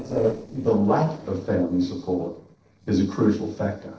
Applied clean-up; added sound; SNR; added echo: neural separator model SepFormer DNS4.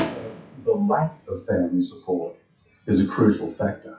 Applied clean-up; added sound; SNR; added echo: classical method WPE with log-MMSE.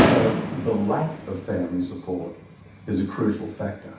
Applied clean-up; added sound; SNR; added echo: none; Fireworks; 1 dB; reverberation time 0.7 s.